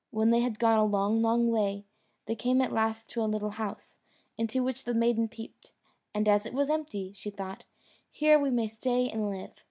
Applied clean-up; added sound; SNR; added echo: none; none; none; none.